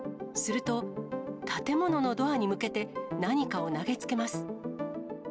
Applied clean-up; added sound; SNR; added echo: none; none; none; none.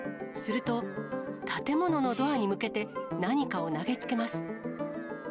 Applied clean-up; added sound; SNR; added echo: none; Livestock, farm animals, working animals; 18 dB; none.